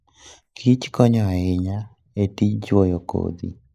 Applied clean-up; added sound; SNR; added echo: neural mask model Resemble Enhance denoiser.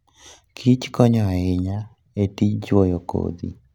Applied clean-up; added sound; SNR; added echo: none; none; none; none.